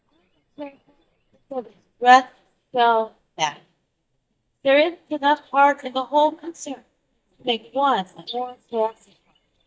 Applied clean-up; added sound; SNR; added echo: neural mask model DeepFilterNet 3.